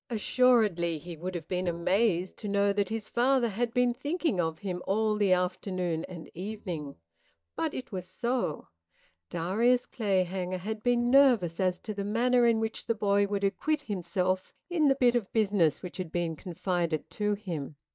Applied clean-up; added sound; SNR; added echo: neural mask model DeepFilterNet 3.